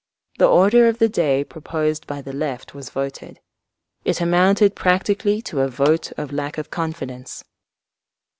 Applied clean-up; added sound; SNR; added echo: none; Clapping; 19 dB; none.